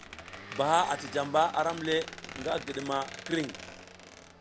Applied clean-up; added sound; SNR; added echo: none; Motor vehicle (road) / Engine + Squeak; 12 dB; none.